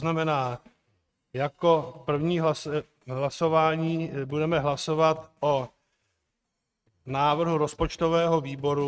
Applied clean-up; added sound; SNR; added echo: neural mask model RNNoise.